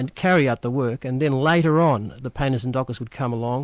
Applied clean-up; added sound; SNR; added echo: none; none; none; none.